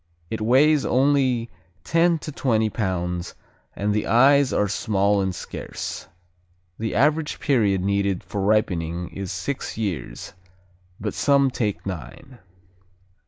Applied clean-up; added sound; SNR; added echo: none; none; none; none.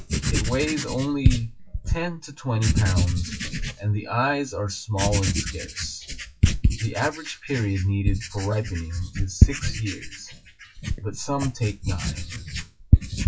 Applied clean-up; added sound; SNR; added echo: classical method WPE with log-MMSE.